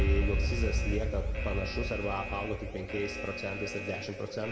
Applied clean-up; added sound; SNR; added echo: none; Alarm; -4 dB; reverberation time 1.9 s.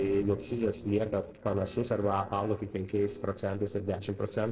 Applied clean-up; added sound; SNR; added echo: neural separator model SepFormer DNS4.